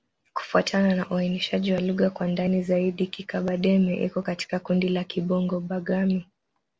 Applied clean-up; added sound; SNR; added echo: none; none; none; none.